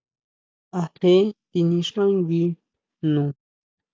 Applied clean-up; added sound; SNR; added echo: neural mask model DeepFilterNet 3.